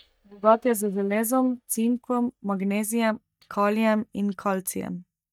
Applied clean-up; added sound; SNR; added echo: neural mask model DeepFilterNet 3.